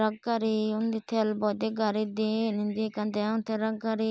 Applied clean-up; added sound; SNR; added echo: none; none; none; none.